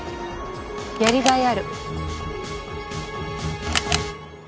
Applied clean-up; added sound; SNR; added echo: none; Camera; 7 dB; none.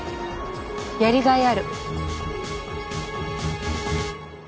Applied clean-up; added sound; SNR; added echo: none; none; none; none.